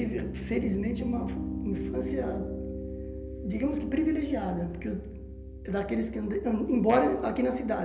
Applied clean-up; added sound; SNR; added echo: none; Piano; 7 dB; reverberation time 1.4 s.